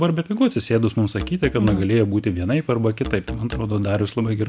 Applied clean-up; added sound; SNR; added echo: none; Musical instrument; 14 dB; none.